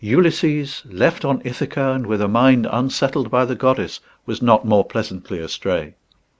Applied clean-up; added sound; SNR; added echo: none; none; none; none.